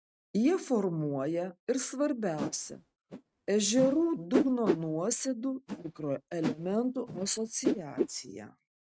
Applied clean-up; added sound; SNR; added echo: neural mask model RNNoise.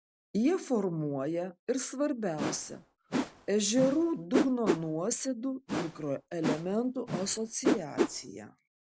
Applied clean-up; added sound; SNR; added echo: none; Whoosh, swoosh, swish; 3 dB; none.